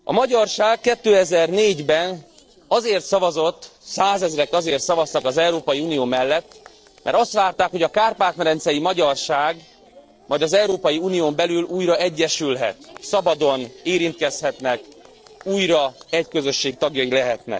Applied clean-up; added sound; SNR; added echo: neural separator model SepFormer DNS4.